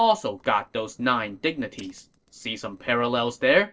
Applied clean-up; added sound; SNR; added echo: neural separator model SepFormer DNS4.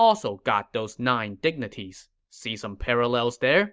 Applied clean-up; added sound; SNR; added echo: none; none; none; none.